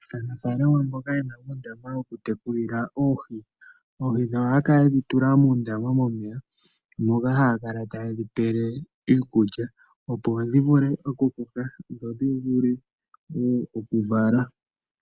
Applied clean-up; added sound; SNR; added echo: none; none; none; none.